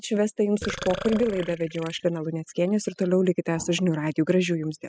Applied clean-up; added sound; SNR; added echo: classical method spectral subtraction.